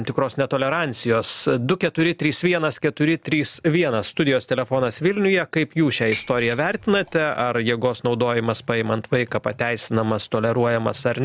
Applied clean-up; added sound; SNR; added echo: none; Dishes, pots, and pans; 15 dB; none.